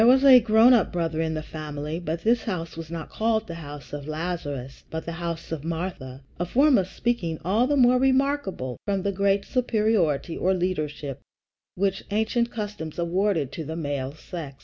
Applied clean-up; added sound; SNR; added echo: none; none; none; none.